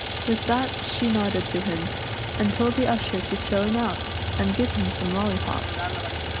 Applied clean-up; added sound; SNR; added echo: none; Idling; 2 dB; none.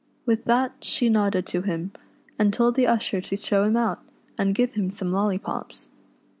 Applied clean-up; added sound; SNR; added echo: none; none; none; none.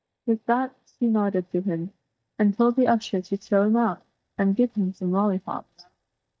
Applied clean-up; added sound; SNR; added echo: neural mask model DeepFilterNet 3.